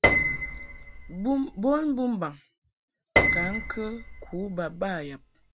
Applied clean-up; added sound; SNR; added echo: none; Piano; -2 dB; none.